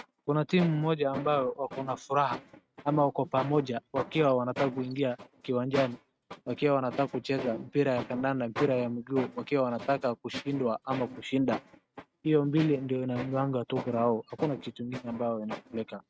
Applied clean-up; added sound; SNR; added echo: neural mask model RNNoise.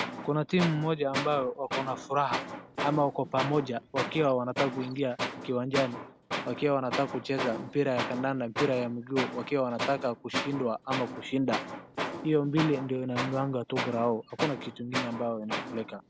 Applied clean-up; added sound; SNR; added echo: none; Tools; 6 dB; none.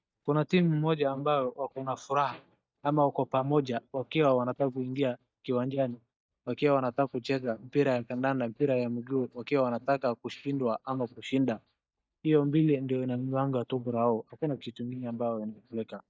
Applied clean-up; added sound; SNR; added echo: neural mask model DeepFilterNet 3.